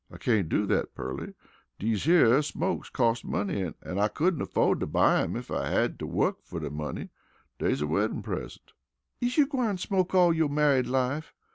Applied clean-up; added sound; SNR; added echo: none; none; none; none.